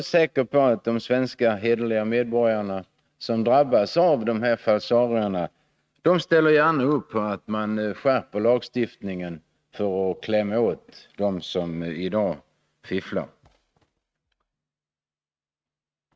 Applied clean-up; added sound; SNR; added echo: neural mask model RNNoise.